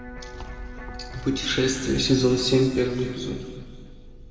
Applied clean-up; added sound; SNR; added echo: none; Electric guitar; 18 dB; reverberation time 2.0 s.